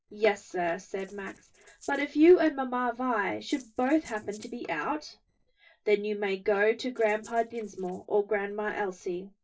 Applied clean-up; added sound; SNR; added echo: neural separator model SepFormer DNS4.